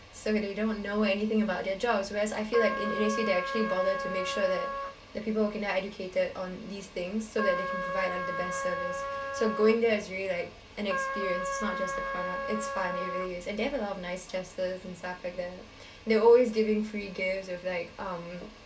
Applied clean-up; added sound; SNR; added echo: none; Trumpet; 4 dB; reverberation time 0.1 s.